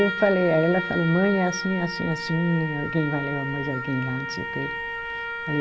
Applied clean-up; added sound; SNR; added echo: none; Trumpet; 6 dB; none.